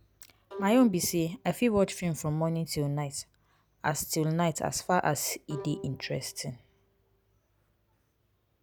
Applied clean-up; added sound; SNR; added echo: none; Bowed string instrument; 19 dB; none.